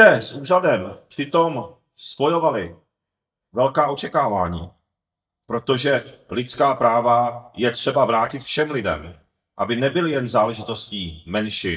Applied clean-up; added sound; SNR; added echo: neural mask model DeepFilterNet 3.